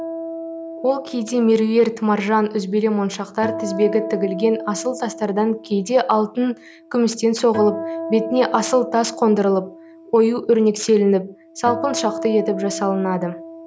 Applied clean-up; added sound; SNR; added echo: none; Acoustic guitar; 12 dB; none.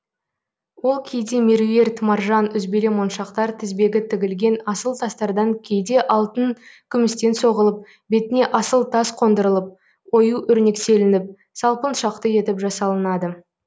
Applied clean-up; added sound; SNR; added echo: none; none; none; none.